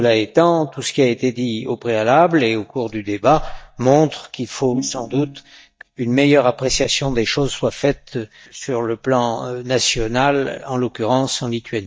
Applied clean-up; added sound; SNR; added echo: neural mask model DeepFilterNet 3.